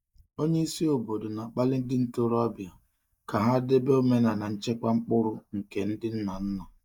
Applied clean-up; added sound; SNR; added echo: neural mask model DeepFilterNet 3.